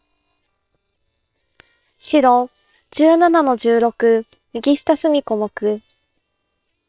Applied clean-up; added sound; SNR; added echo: neural separator model SepFormer WHAM!.